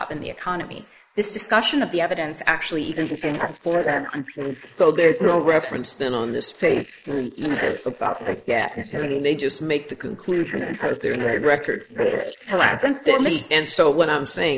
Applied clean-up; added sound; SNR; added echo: neural mask model Resemble Enhance denoiser.